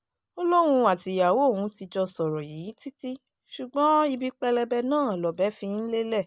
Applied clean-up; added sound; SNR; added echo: none; none; none; none.